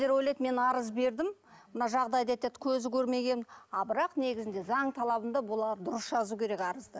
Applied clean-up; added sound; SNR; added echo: none; none; none; none.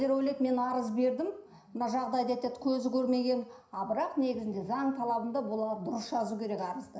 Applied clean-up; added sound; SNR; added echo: none; none; none; reverberation time 0.5 s.